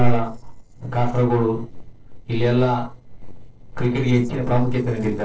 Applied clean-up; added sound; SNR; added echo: neural separator model SepFormer DNS4.